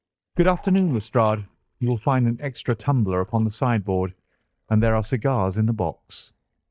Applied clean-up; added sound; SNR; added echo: neural mask model DeepFilterNet 3.